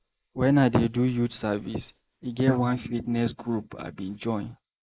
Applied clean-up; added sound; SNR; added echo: neural mask model Resemble Enhance denoiser.